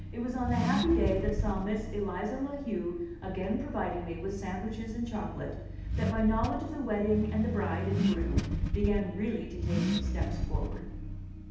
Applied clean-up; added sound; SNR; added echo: none; Accelerating, revving, vroom / Car; 0 dB; reverberation time 0.8 s.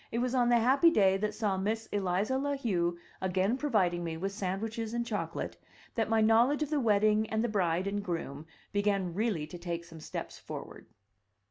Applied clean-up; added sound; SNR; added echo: none; none; none; none.